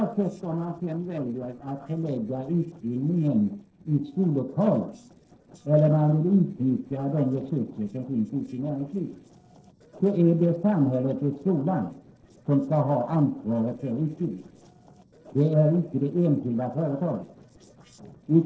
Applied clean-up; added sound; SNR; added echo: neural separator model SepFormer DNS4.